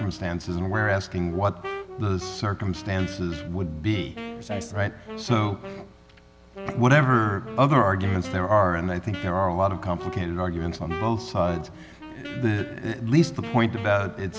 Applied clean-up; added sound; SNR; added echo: none; Wind instrument, woodwind instrument; 14 dB; none.